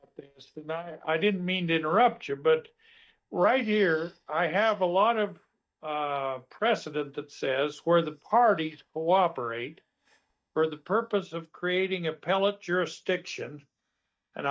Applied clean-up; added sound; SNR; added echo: neural mask model DeepFilterNet 3.